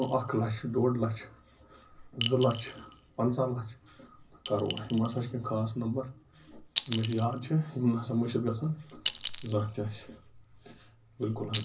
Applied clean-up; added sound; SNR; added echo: none; Chink, clink; -2 dB; reverberation time 0.4 s.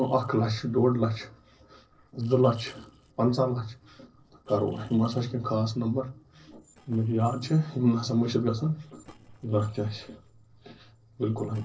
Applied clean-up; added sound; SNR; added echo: neural separator model SepFormer DNS4.